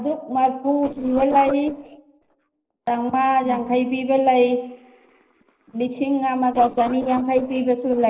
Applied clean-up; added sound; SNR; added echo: neural separator model SepFormer DNS4.